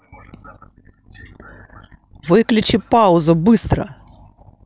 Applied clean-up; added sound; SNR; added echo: none; none; none; none.